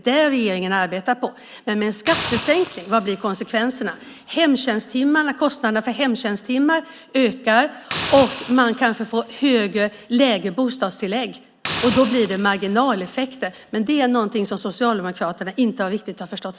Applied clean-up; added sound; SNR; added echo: none; Hiss; 8 dB; none.